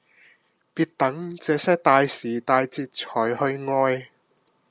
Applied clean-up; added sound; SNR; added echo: none; none; none; none.